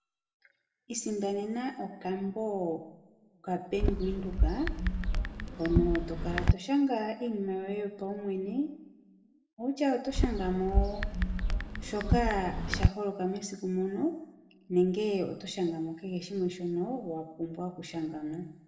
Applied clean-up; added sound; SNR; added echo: none; Chatter / Chirp, tweet / Car passing by / Typing; -3 dB; reverberation time 0.9 s.